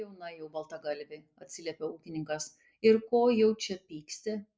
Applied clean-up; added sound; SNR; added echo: none; none; none; none.